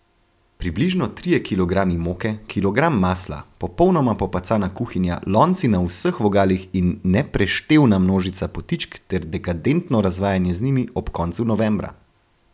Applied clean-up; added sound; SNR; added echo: none; none; none; none.